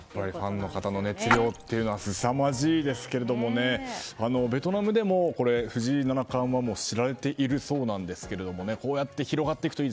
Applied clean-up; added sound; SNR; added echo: none; Splash, splatter; 4 dB; none.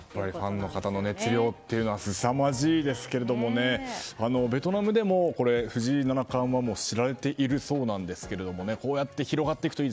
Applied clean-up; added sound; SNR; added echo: none; none; none; none.